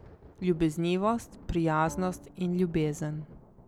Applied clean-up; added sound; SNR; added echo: none; Bowed string instrument + Thunder; 19 dB; none.